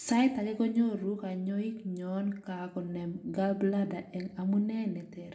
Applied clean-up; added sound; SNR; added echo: none; none; none; reverberation time 0.5 s.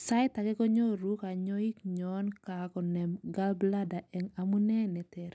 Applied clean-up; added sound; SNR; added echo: none; none; none; none.